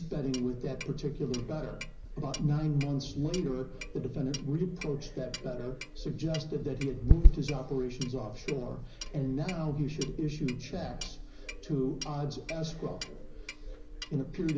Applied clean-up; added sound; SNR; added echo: none; Clock; 0 dB; reverberation time 0.5 s.